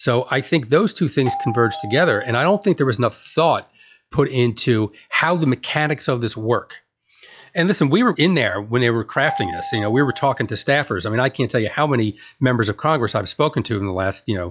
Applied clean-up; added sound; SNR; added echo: classical method log-MMSE.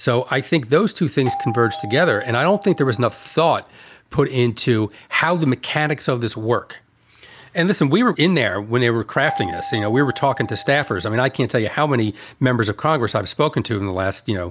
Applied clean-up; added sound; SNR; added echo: none; Doorbell; 12 dB; none.